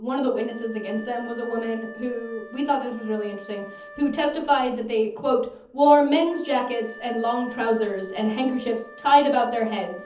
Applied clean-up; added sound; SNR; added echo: none; Wind instrument, woodwind instrument; 20 dB; reverberation time 0.7 s.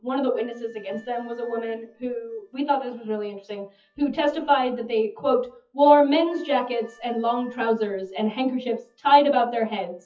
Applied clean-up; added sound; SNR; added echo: classical method WPE with log-MMSE.